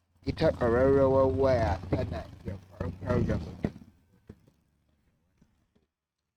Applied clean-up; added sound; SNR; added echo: neural mask model RNNoise.